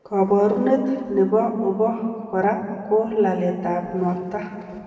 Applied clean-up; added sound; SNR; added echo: none; none; none; reverberation time 2.0 s.